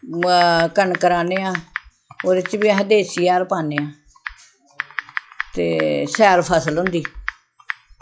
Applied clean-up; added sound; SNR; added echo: classical method log-MMSE.